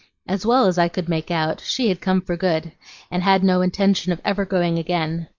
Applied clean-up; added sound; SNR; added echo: neural mask model Resemble Enhance denoiser.